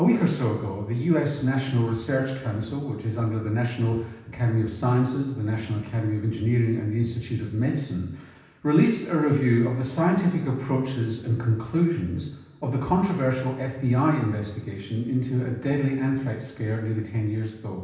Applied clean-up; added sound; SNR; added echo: none; none; none; reverberation time 0.9 s.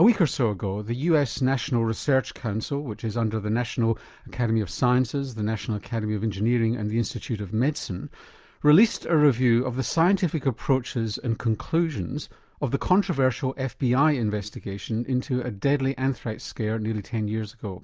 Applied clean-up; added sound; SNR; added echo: none; none; none; none.